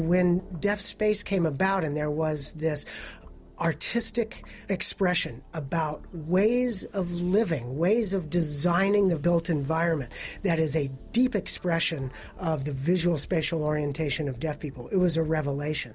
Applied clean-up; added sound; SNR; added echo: none; none; none; none.